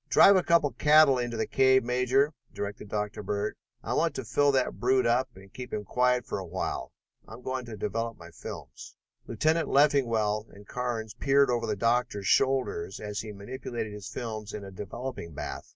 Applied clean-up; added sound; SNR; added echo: none; none; none; none.